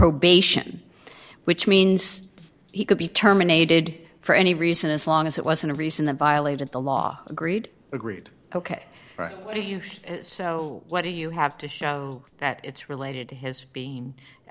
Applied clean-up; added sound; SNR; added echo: neural separator model SepFormer DNS4.